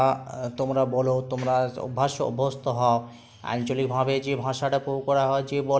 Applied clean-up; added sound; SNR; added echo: none; none; none; none.